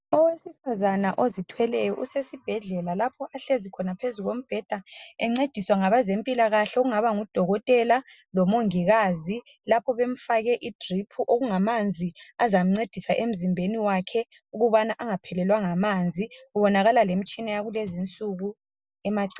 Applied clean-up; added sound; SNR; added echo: none; none; none; none.